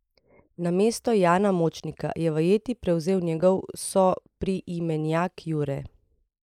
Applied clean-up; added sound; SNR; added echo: neural mask model Resemble Enhance denoiser.